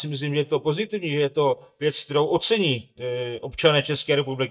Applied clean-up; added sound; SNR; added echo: neural mask model DeepFilterNet 3.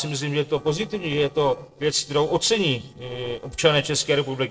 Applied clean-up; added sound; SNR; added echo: neural separator model SepFormer DNS4.